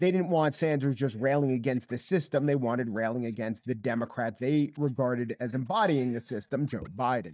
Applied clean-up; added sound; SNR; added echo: neural mask model DeepFilterNet 3.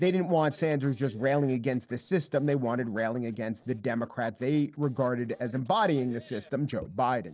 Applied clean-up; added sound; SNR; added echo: neural separator model SepFormer DNS4.